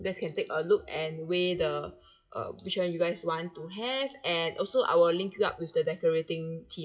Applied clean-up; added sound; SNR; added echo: classical method WPE with log-MMSE.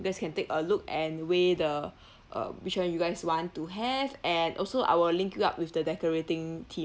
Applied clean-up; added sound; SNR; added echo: none; none; none; none.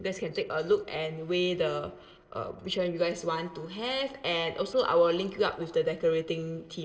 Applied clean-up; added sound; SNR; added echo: neural separator model SepFormer DNS4.